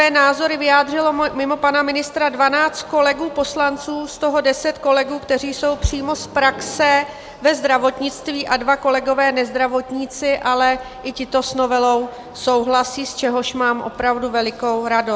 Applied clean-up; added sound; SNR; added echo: none; Microwave oven; 18 dB; none.